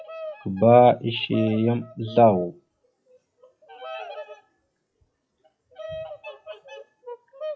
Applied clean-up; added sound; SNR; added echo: classical method log-MMSE.